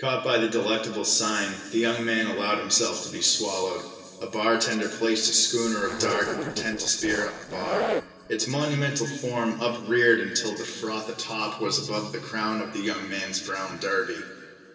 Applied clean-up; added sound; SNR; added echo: neural separator model SepFormer DNS4.